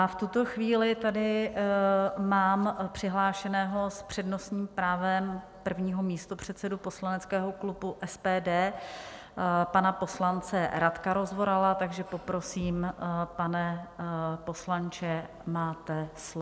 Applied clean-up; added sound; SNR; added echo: none; none; none; none.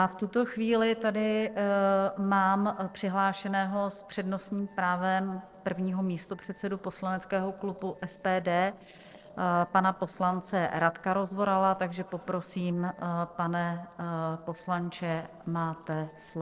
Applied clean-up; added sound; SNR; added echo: neural separator model SepFormer DNS4.